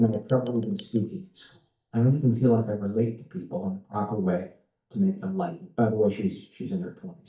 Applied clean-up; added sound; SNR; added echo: neural mask model DeepFilterNet 3.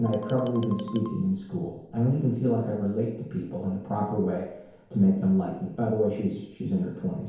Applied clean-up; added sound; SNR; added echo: none; Marimba, xylophone; 16 dB; reverberation time 1.0 s.